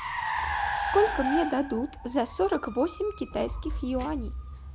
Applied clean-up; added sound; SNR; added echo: none; Car; 4 dB; none.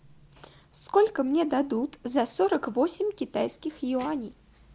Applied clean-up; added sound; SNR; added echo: none; none; none; none.